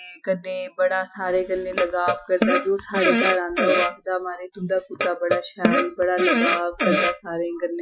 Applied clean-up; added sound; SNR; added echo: classical method Wiener filter.